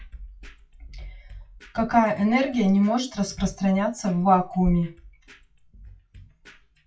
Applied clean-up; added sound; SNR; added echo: classical method WPE with log-MMSE.